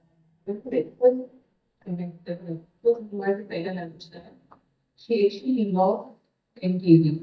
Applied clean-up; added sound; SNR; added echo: neural mask model DeepFilterNet 3.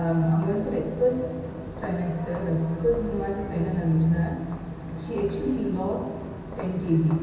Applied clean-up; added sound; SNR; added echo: none; Walk, footsteps; 15 dB; reverberation time 0.3 s.